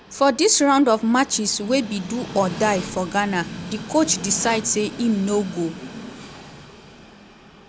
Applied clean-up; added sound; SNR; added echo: none; Train; 13 dB; none.